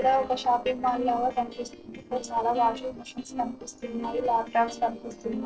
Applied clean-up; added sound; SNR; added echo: neural separator model SepFormer DNS4.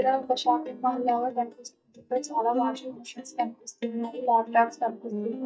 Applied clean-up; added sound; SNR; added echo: neural mask model DeepFilterNet 3.